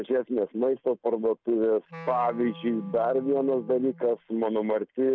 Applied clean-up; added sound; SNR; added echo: none; Wind instrument, woodwind instrument; 20 dB; none.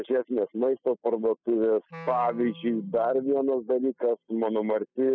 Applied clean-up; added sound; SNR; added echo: classical method spectral subtraction.